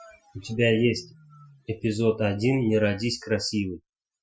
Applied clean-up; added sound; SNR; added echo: classical method Wiener filter.